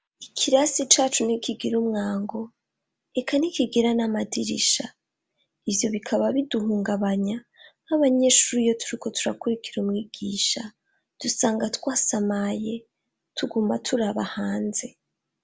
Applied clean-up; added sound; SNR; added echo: none; none; none; none.